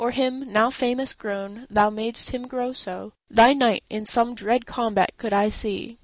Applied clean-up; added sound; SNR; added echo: none; none; none; none.